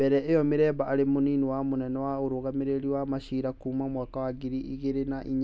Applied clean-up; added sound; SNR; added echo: none; none; none; none.